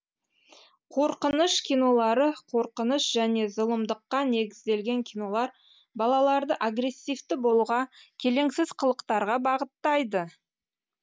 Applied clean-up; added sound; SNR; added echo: none; none; none; none.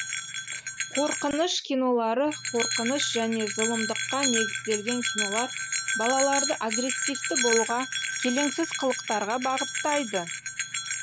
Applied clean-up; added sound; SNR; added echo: none; Bell; 2 dB; none.